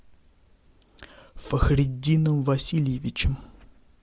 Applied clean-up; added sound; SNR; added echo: none; none; none; none.